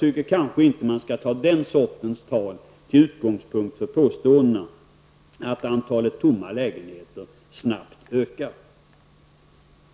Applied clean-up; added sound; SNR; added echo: none; none; none; none.